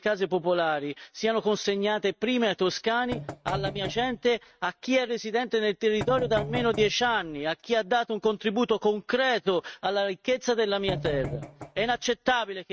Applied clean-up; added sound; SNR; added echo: neural mask model RNNoise.